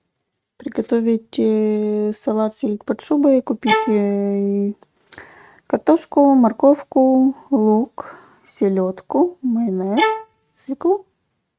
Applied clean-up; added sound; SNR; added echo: neural mask model RNNoise.